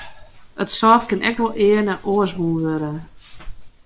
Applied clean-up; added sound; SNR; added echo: none; none; none; none.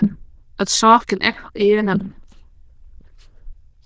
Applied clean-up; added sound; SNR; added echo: neural diffusion model UNIVERSE++.